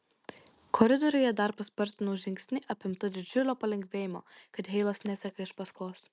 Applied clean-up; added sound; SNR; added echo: none; none; none; none.